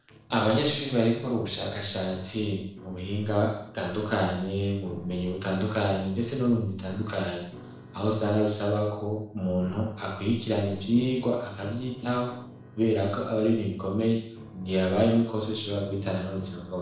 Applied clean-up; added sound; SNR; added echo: neural separator model SepFormer DNS4.